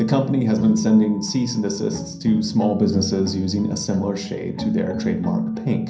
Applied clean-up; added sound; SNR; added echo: none; none; none; reverberation time 0.6 s.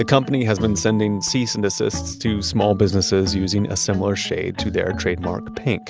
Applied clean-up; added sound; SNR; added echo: none; none; none; none.